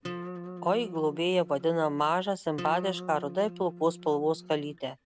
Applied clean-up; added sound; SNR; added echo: none; Acoustic guitar; 13 dB; none.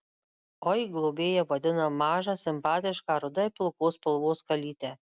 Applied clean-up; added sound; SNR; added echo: none; none; none; none.